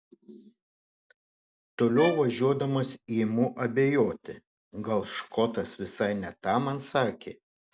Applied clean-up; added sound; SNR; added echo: none; Bowed string instrument; 12 dB; none.